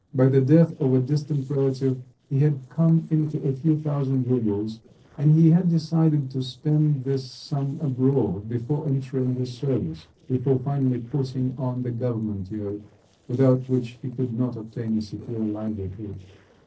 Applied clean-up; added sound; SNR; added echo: neural separator model SepFormer DNS4.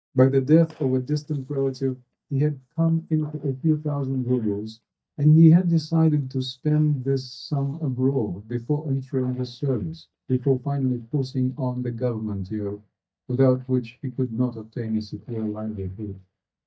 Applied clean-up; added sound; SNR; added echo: neural mask model DeepFilterNet 3.